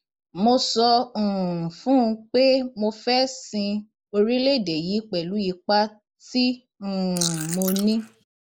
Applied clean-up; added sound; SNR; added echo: neural mask model Resemble Enhance denoiser.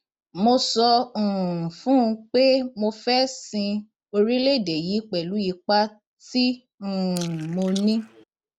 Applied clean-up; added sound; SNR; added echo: neural mask model RNNoise.